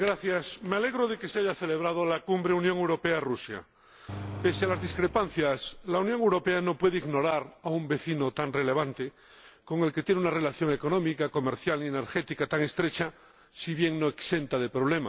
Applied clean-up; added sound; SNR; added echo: none; Engine; 11 dB; none.